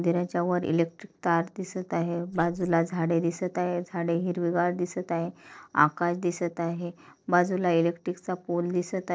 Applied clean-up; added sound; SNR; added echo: neural separator model SepFormer DNS4.